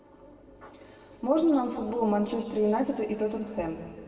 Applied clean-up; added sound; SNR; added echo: none; none; none; reverberation time 2.0 s.